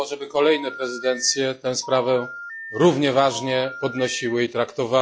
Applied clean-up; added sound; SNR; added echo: classical method log-MMSE.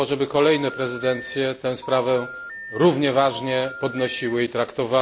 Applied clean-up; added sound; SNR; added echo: none; Telephone; 15 dB; none.